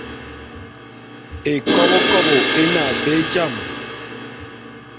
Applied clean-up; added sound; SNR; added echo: none; Crash cymbal; -1 dB; none.